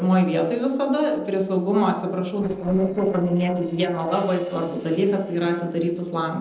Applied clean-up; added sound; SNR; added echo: neural separator model SepFormer DNS4.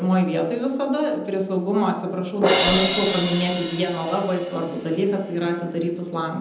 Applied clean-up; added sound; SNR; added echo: none; Crash cymbal; 6 dB; reverberation time 0.9 s.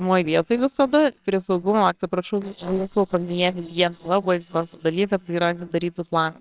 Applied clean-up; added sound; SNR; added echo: neural separator model SepFormer WHAMR!.